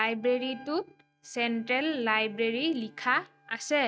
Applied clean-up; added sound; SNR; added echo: neural mask model RNNoise.